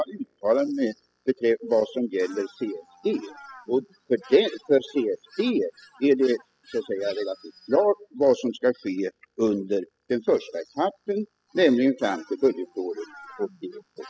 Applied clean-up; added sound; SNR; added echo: classical method spectral subtraction.